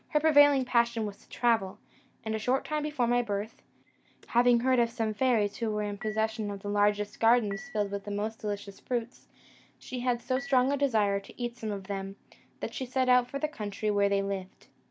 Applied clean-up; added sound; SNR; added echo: none; Dishes, pots, and pans / Chink, clink; 19 dB; none.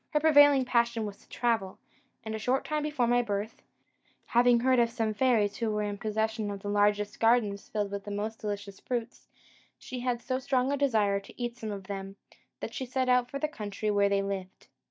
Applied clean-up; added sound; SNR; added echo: neural mask model DeepFilterNet 3.